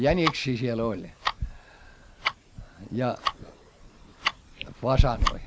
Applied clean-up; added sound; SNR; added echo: none; Tick-tock; 0 dB; none.